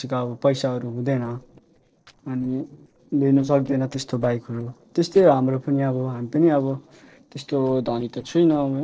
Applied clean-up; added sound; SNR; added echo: neural separator model SepFormer DNS4.